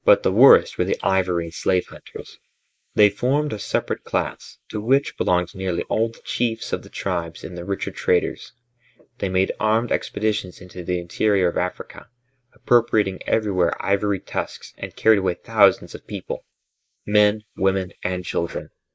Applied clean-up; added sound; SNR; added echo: neural mask model Resemble Enhance denoiser.